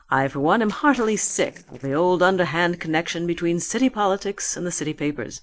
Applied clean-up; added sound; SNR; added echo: neural separator model SepFormer DNS4.